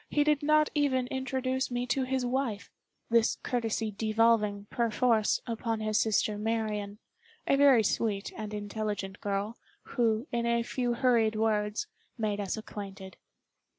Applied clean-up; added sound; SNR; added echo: none; none; none; none.